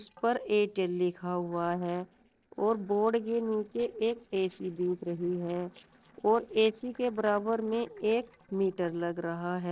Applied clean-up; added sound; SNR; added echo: neural separator model SepFormer DNS4.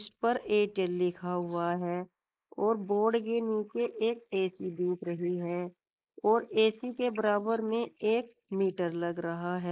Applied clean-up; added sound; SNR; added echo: neural mask model Resemble Enhance denoiser.